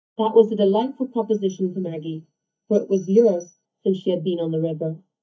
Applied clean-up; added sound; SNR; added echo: neural mask model DeepFilterNet 3.